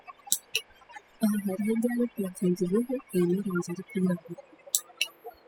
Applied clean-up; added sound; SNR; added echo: classical method spectral subtraction.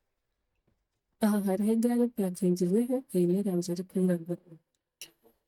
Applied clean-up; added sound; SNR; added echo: neural mask model DeepFilterNet 3.